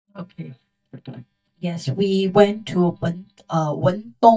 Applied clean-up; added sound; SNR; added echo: neural mask model DeepFilterNet 3.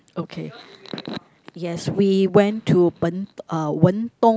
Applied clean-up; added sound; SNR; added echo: none; none; none; none.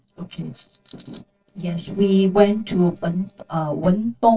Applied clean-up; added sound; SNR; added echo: neural separator model SepFormer DNS4.